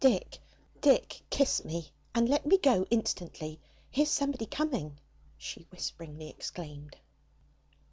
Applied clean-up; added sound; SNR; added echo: none; none; none; none.